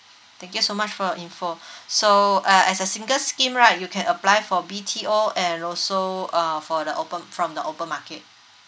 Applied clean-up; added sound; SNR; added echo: none; none; none; none.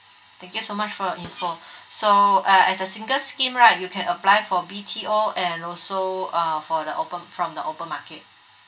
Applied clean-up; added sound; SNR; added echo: none; Screech; 19 dB; reverberation time 0.2 s.